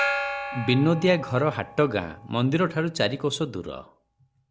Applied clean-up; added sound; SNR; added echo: none; Gong; 9 dB; none.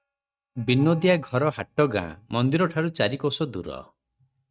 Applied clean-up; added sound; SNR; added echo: neural mask model RNNoise.